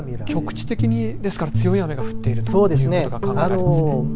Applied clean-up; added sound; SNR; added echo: none; Guitar; 2 dB; none.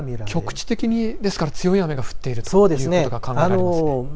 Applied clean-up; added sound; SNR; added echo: none; none; none; none.